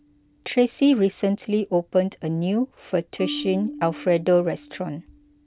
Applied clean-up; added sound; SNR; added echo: none; Marimba, xylophone; 17 dB; none.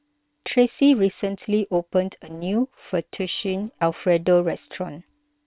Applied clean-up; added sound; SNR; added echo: neural separator model SepFormer WHAM!.